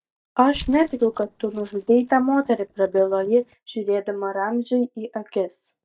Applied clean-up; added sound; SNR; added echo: neural mask model DeepFilterNet 3.